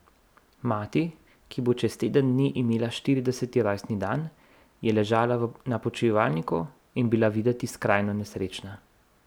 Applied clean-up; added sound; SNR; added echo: none; none; none; none.